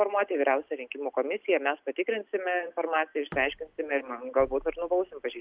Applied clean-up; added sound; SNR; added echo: none; none; none; none.